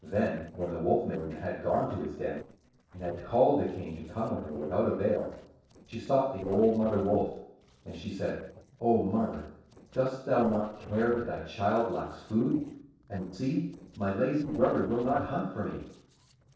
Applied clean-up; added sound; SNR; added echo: neural separator model SepFormer DNS4.